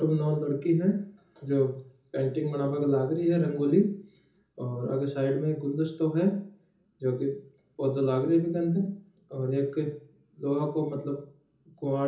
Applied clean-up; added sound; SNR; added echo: none; none; none; reverberation time 0.6 s.